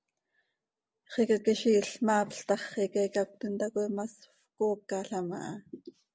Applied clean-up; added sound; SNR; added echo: none; none; none; none.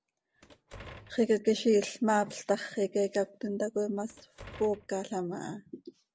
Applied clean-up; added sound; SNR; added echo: none; Door; 20 dB; none.